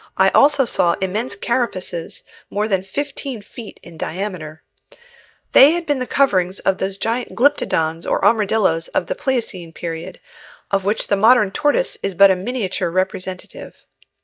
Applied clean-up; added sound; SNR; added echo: neural mask model DeepFilterNet 3.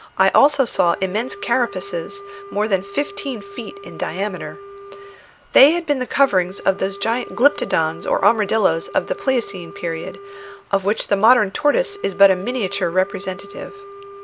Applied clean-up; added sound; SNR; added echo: none; Wind instrument, woodwind instrument; 17 dB; none.